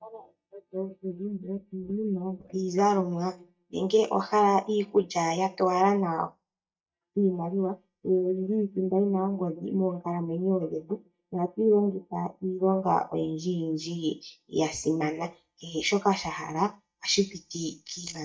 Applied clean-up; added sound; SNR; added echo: neural mask model DeepFilterNet 3.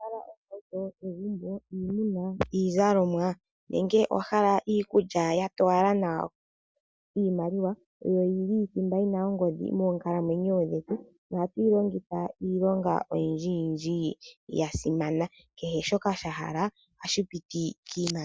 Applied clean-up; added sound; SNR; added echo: none; none; none; none.